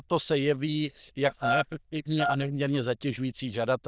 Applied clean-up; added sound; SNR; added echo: neural diffusion model UNIVERSE++.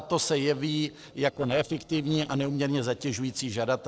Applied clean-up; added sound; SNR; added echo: neural separator model SepFormer DNS4.